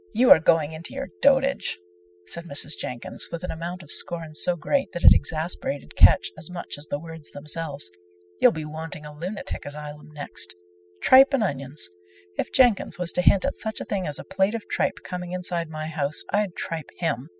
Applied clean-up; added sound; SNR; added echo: classical method spectral subtraction.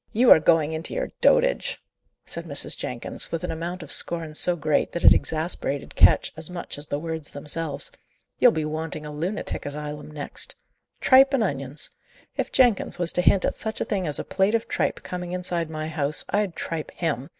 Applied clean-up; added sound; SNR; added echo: none; none; none; none.